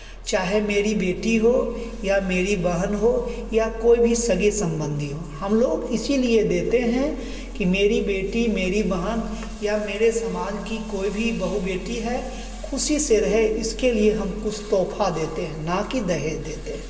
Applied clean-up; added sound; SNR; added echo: none; Mechanisms; 13 dB; reverberation time 0.1 s.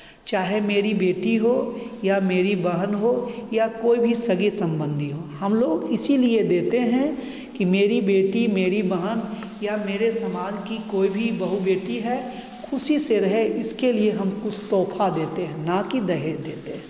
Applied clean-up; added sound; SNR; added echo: none; none; none; none.